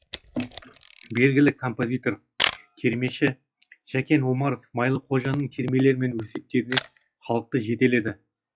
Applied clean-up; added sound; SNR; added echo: classical method log-MMSE.